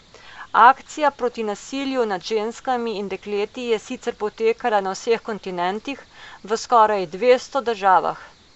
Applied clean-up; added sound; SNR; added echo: none; none; none; none.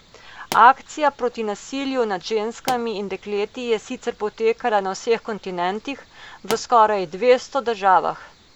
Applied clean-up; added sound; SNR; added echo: none; Explosion; 16 dB; none.